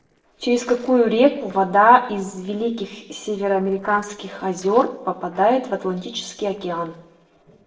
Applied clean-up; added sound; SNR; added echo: neural separator model SepFormer DNS4.